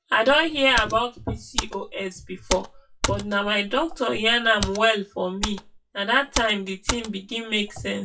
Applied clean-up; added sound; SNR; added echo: classical method WPE with log-MMSE.